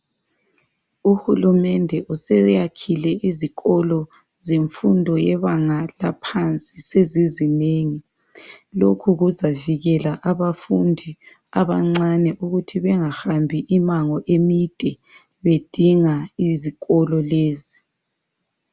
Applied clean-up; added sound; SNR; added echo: none; none; none; none.